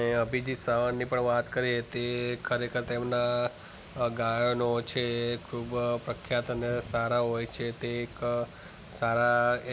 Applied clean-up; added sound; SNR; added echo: none; none; none; none.